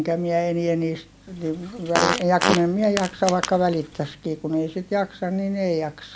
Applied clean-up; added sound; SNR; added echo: none; Fart; 4 dB; none.